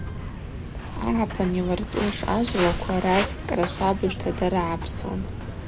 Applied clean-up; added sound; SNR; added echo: none; Walk, footsteps; 5 dB; none.